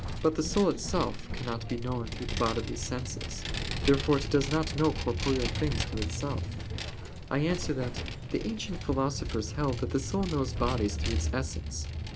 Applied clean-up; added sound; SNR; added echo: none; Vehicle; 3 dB; none.